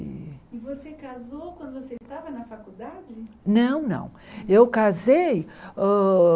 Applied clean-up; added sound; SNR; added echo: none; none; none; none.